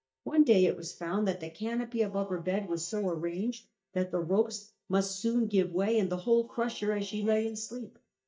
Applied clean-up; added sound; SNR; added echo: neural mask model DeepFilterNet 3.